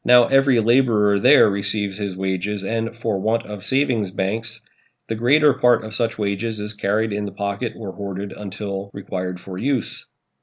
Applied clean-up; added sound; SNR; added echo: none; none; none; none.